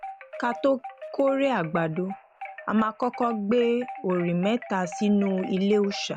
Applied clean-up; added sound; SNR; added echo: none; Wind chime; 15 dB; none.